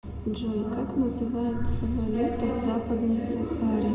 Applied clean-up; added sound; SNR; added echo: none; none; none; reverberation time 0.2 s.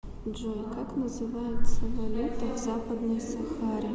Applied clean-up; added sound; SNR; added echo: none; none; none; none.